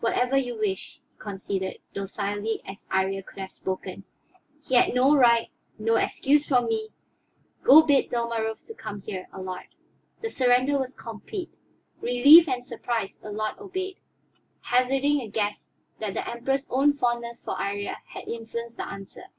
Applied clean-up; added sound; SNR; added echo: none; none; none; none.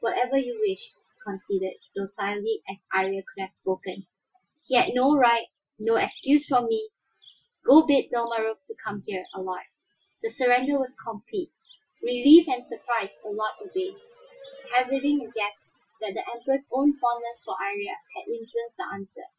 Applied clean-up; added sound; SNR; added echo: classical method Wiener filter.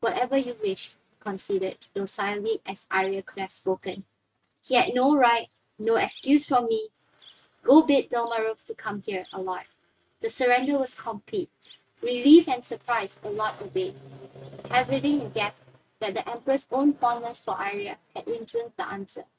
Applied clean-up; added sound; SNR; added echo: neural mask model RNNoise.